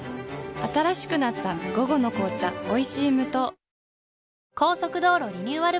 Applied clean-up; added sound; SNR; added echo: none; Tambourine; 19 dB; none.